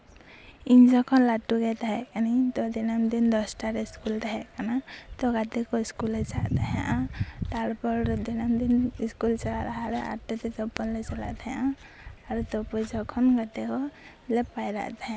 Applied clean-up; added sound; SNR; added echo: none; none; none; none.